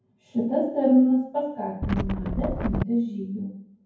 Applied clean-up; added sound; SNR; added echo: none; Wind; 2 dB; reverberation time 0.9 s.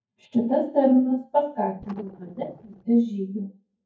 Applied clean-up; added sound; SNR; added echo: neural mask model DeepFilterNet 3.